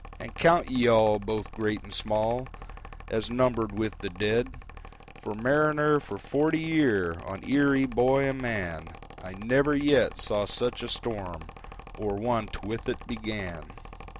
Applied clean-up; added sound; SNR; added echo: none; Mechanical fan; 15 dB; none.